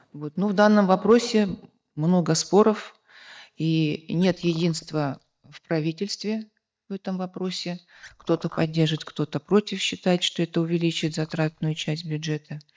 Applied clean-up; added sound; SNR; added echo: neural mask model DeepFilterNet 3.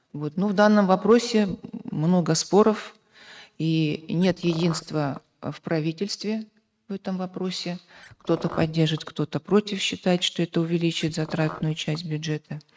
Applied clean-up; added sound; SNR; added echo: neural mask model RNNoise.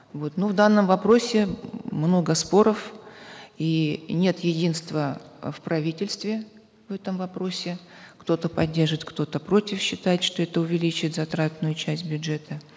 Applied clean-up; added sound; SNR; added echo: none; none; none; none.